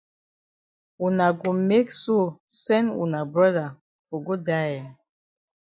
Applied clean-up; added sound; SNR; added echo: neural mask model DeepFilterNet 3.